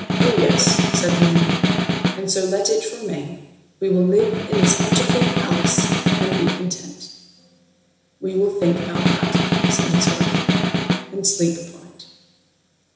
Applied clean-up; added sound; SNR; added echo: none; Snare drum; -1 dB; reverberation time 1.1 s.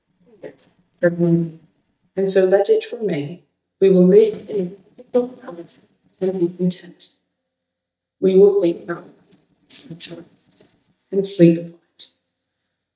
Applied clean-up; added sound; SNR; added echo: neural mask model DeepFilterNet 3.